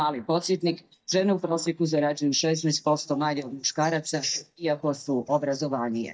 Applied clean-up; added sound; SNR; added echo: neural mask model DeepFilterNet 3.